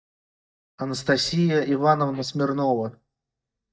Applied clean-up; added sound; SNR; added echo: neural mask model DeepFilterNet 3.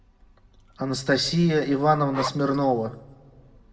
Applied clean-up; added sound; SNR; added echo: none; Zipper (clothing); 8 dB; reverberation time 1.0 s.